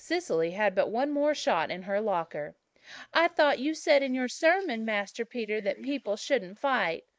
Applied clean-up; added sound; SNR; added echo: neural mask model Resemble Enhance denoiser.